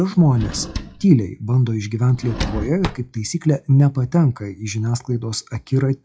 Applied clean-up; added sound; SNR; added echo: classical method WPE with log-MMSE.